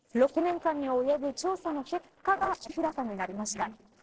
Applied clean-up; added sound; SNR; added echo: neural separator model SepFormer DNS4.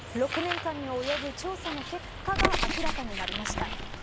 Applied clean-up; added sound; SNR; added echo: none; Bird; -1 dB; none.